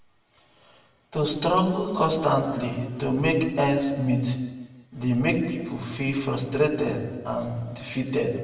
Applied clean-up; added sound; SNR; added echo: none; none; none; reverberation time 1.2 s.